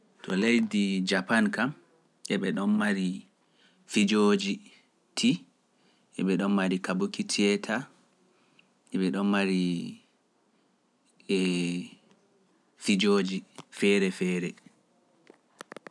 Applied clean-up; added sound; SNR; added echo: none; none; none; none.